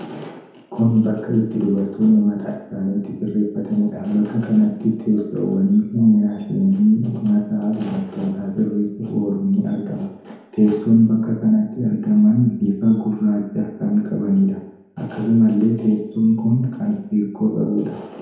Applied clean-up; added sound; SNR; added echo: none; none; none; reverberation time 0.9 s.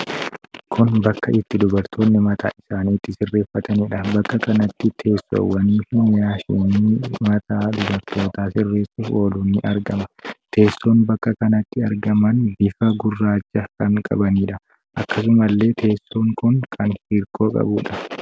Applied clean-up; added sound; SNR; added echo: none; none; none; none.